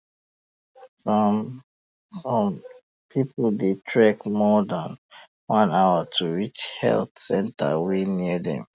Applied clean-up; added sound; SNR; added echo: none; none; none; none.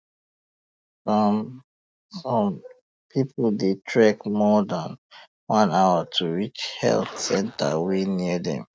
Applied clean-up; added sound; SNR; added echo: neural mask model DeepFilterNet 3.